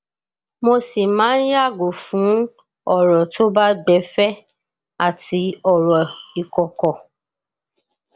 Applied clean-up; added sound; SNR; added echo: none; none; none; none.